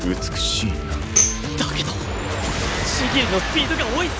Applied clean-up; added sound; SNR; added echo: none; Tambourine; 2 dB; none.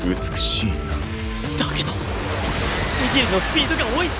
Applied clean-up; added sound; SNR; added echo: none; none; none; none.